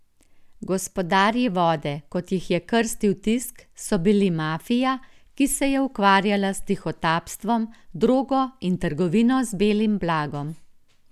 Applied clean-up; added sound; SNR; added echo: none; none; none; none.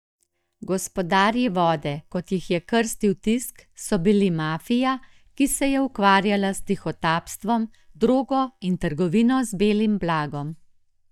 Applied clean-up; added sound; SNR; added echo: neural mask model DeepFilterNet 3.